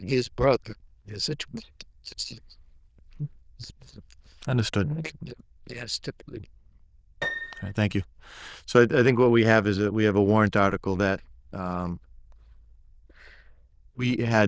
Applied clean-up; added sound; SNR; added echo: neural diffusion model UNIVERSE++.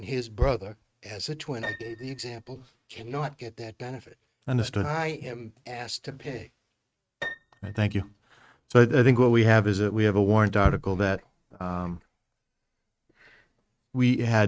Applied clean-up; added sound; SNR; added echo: neural mask model RNNoise.